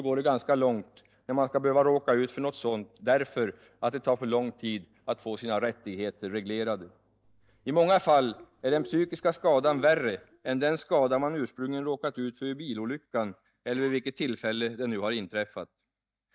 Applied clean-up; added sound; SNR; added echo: neural mask model DeepFilterNet 3.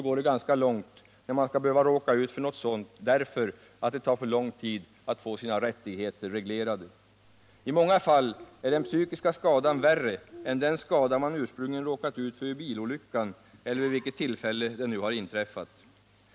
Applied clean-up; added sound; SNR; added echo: none; Bird; 20 dB; none.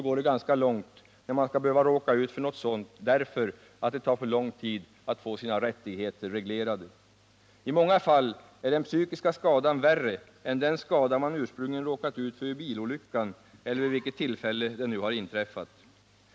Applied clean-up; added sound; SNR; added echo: none; none; none; none.